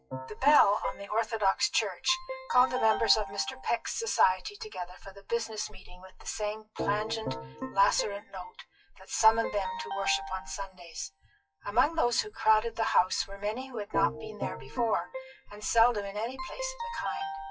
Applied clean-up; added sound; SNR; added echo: classical method WPE with log-MMSE.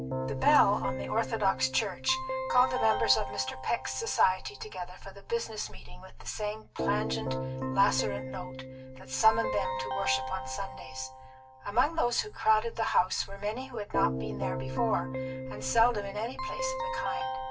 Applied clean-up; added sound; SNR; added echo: none; Keyboard (musical); 5 dB; reverberation time 0.2 s.